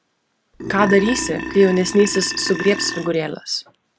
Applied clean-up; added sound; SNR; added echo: none; Burping, eructation; 8 dB; none.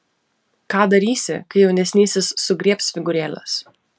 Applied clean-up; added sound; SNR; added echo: none; none; none; none.